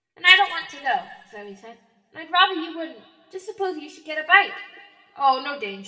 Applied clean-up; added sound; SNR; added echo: none; none; none; reverberation time 1.6 s.